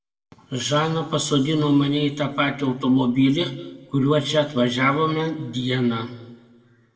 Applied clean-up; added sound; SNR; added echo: none; none; none; reverberation time 1.0 s.